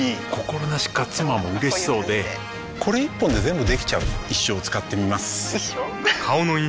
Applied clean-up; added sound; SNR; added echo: none; none; none; none.